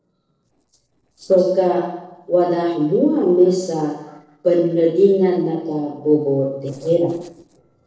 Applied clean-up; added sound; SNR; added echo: neural separator model SepFormer DNS4.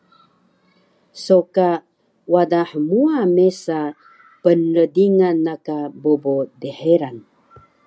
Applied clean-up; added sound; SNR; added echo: none; none; none; none.